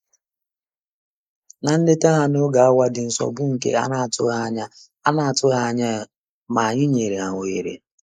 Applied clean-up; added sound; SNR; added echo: neural mask model Resemble Enhance denoiser.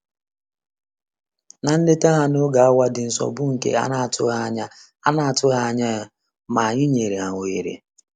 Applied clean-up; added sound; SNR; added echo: none; none; none; none.